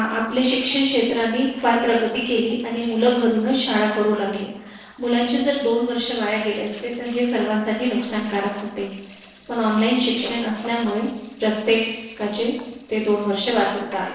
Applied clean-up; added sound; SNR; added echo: neural separator model SepFormer DNS4.